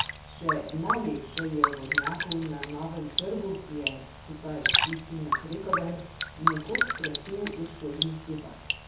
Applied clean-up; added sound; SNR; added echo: none; Raindrop; -3 dB; reverberation time 0.6 s.